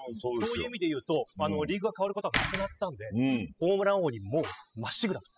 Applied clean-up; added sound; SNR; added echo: classical method spectral subtraction.